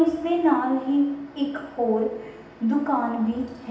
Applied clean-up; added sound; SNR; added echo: none; none; none; reverberation time 0.8 s.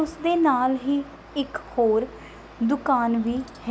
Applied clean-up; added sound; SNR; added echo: none; none; none; none.